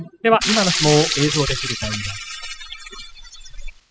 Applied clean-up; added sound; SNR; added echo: classical method spectral subtraction.